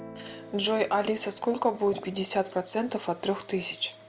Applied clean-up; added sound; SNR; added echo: none; Water / Liquid + Guitar; 18 dB; none.